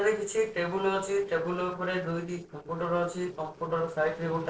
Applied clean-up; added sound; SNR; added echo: neural separator model SepFormer DNS4.